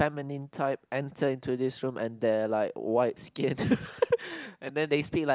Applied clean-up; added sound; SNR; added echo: none; none; none; none.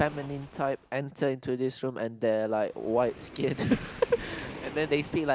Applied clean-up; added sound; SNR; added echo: none; Waves, surf; 16 dB; none.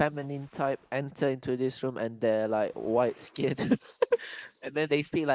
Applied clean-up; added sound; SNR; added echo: neural mask model Resemble Enhance denoiser.